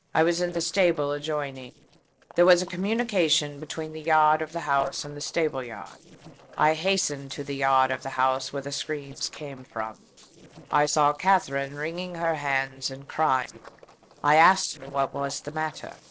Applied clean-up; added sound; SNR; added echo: neural separator model SepFormer DNS4.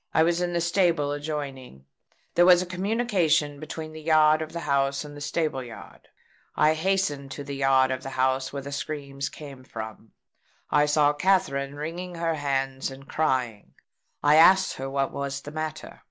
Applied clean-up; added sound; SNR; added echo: none; none; none; none.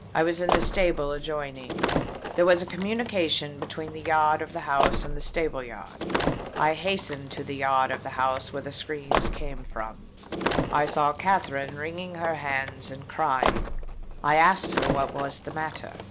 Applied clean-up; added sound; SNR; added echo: none; Slam; 3 dB; none.